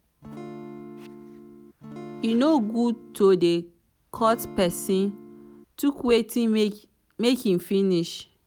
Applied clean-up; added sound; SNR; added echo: none; Acoustic guitar / Strum; 16 dB; none.